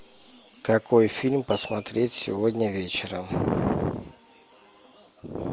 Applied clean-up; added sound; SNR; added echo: none; Fireworks; 14 dB; none.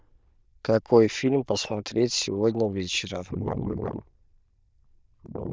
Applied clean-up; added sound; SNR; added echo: neural diffusion model UNIVERSE++.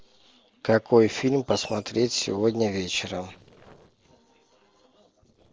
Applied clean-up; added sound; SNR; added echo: neural separator model SepFormer DNS4.